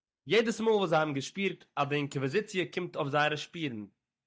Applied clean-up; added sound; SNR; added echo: neural mask model DeepFilterNet 3.